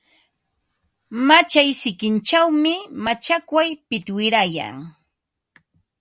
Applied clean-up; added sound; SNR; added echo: none; none; none; none.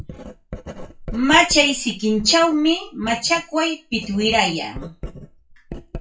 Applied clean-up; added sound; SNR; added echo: classical method WPE with log-MMSE.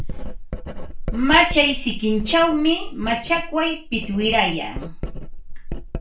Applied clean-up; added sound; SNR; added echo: none; Writing; 7 dB; reverberation time 0.3 s.